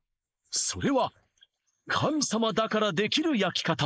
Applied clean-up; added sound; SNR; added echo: neural mask model Resemble Enhance denoiser.